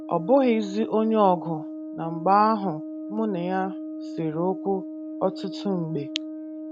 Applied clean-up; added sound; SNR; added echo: none; Brass instrument; 10 dB; none.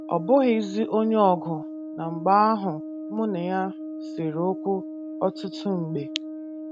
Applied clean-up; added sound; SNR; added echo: neural mask model RNNoise.